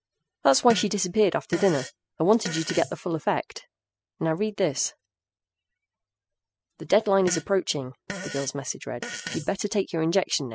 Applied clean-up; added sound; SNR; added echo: classical method spectral subtraction.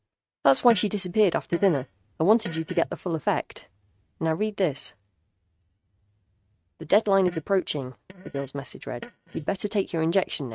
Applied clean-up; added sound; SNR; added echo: neural mask model RNNoise.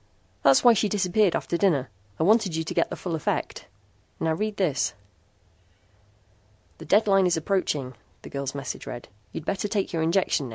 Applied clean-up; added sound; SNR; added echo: none; none; none; none.